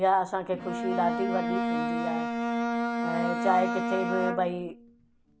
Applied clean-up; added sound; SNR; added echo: none; Bowed string instrument; 0 dB; none.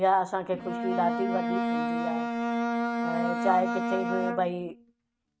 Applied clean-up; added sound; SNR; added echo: neural mask model RNNoise.